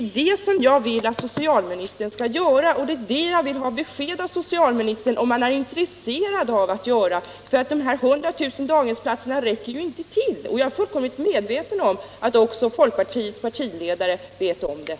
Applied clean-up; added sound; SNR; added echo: none; none; none; none.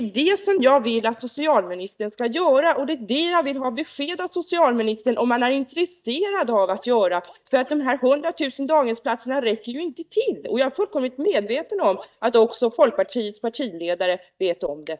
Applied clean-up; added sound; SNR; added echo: neural mask model DeepFilterNet 3.